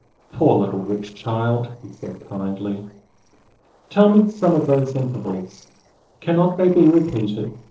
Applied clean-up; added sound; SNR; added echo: neural separator model SepFormer DNS4.